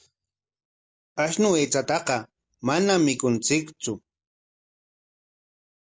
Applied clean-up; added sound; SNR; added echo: none; none; none; none.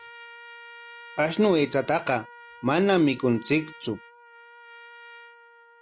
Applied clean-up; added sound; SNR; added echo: none; Trumpet; 20 dB; none.